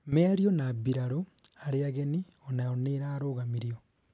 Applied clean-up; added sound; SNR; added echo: none; none; none; none.